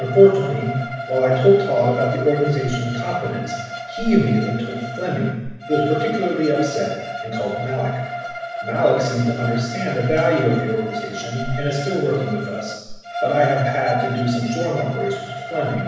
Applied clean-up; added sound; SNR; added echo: none; Bowed string instrument; 9 dB; reverberation time 1.1 s.